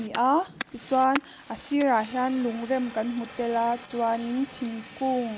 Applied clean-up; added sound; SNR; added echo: none; Fire; 13 dB; none.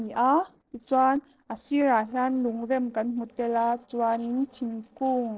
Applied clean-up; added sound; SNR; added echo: neural separator model SepFormer DNS4.